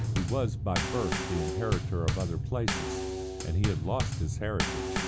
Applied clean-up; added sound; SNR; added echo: none; Bass drum / Snare drum / Drum kit; -2 dB; none.